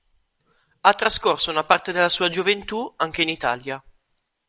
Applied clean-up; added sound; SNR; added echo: none; none; none; none.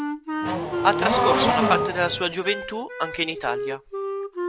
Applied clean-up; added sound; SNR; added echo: none; Wind instrument, woodwind instrument + Race car, auto racing / Accelerating, revving, vroom; -2 dB; none.